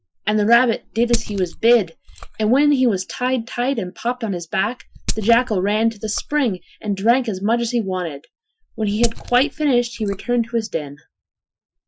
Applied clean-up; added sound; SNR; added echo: classical method Wiener filter.